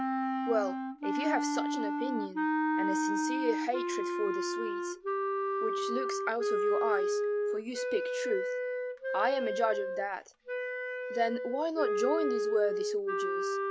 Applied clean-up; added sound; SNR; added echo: none; Wind instrument, woodwind instrument; -3 dB; none.